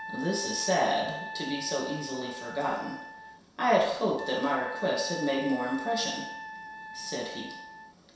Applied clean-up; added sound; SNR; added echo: none; Wind instrument, woodwind instrument; 10 dB; reverberation time 0.7 s.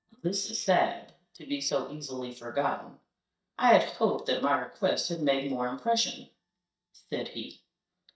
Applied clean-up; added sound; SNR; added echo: neural mask model DeepFilterNet 3.